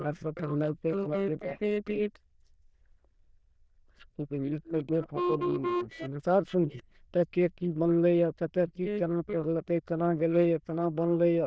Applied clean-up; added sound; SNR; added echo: neural diffusion model UNIVERSE++.